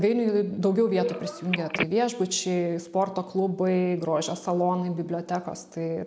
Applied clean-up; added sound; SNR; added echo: none; Telephone; 5 dB; none.